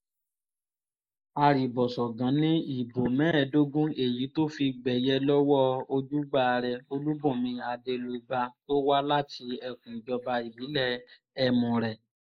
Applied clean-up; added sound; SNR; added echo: neural mask model Resemble Enhance denoiser.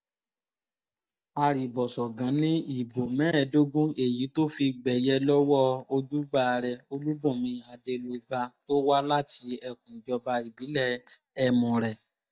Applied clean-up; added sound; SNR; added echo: neural mask model DeepFilterNet 3.